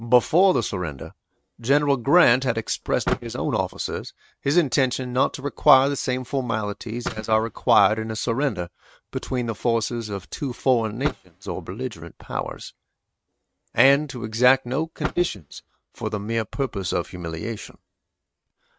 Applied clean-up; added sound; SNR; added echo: neural mask model RNNoise.